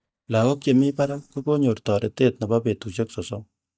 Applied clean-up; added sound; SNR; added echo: neural mask model DeepFilterNet 3.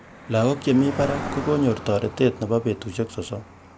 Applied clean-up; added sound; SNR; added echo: none; Cricket; 12 dB; none.